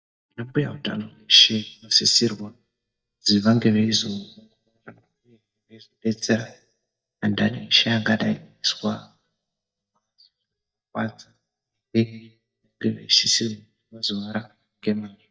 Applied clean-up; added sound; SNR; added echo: neural mask model DeepFilterNet 3.